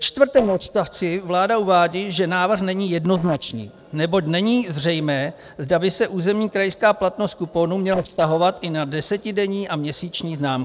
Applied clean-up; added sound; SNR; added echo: neural separator model SepFormer DNS4.